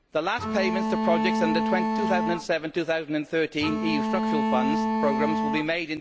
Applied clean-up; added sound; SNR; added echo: none; Bowed string instrument; -2 dB; none.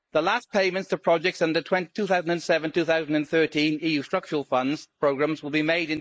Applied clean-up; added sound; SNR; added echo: neural mask model Resemble Enhance denoiser.